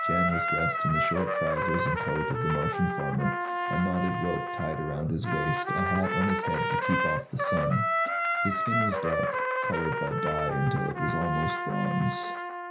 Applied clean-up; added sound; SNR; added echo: none; Trumpet; -1 dB; reverberation time 0.5 s.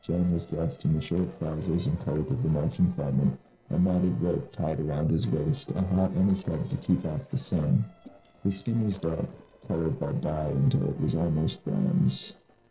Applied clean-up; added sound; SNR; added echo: neural separator model SepFormer DNS4.